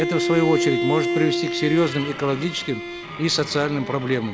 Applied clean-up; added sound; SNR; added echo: none; Bowed string instrument; 3 dB; none.